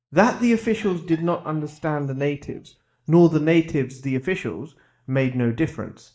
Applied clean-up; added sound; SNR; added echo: neural mask model DeepFilterNet 3.